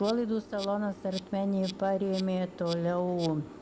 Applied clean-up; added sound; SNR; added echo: none; Insect; 15 dB; none.